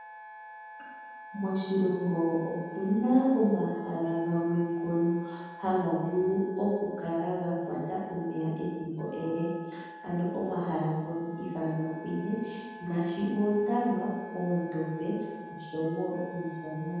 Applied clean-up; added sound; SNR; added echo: none; Wind instrument, woodwind instrument; 16 dB; reverberation time 1.2 s.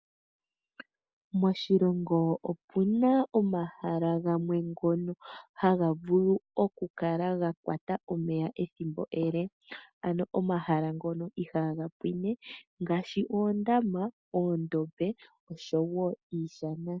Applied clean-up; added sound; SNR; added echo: none; none; none; none.